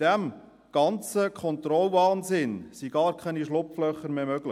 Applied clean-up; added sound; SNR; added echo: none; none; none; none.